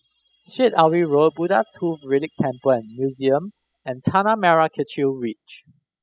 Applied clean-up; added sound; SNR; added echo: classical method spectral subtraction.